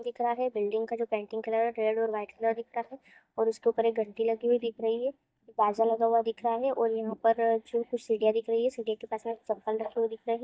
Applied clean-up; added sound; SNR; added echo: neural mask model DeepFilterNet 3.